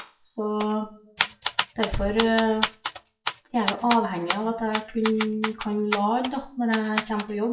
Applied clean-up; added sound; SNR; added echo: classical method WPE with log-MMSE.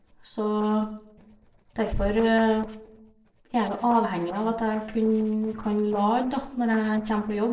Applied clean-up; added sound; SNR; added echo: neural separator model SepFormer DNS4.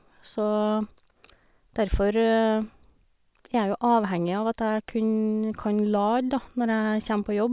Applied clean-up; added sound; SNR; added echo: none; none; none; none.